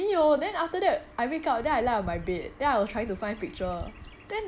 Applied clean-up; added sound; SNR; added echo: none; Bird vocalization, bird call, bird song; 17 dB; none.